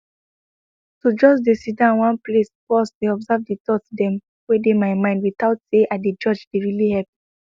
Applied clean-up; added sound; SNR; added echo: none; none; none; none.